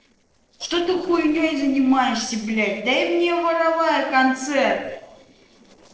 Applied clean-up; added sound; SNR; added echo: neural separator model SepFormer DNS4.